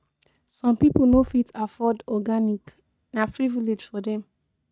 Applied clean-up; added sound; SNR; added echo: neural mask model RNNoise.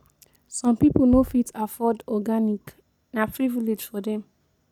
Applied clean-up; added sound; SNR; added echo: none; Bass drum; 16 dB; none.